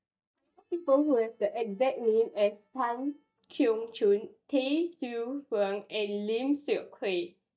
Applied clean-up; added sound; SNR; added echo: neural mask model DeepFilterNet 3.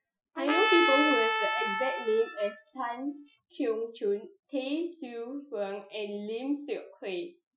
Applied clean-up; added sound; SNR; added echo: classical method Wiener filter.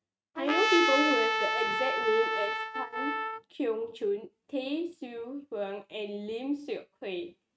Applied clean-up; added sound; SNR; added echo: neural mask model RNNoise.